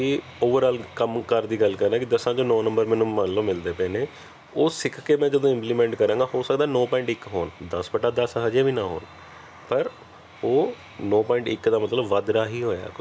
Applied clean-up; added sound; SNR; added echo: none; none; none; none.